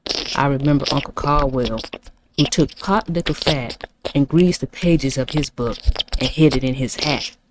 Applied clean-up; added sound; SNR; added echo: neural mask model RNNoise.